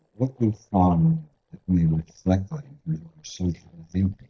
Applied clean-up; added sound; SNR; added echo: neural mask model DeepFilterNet 3.